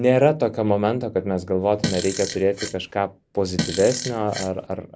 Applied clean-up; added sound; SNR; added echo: none; Fart; 8 dB; none.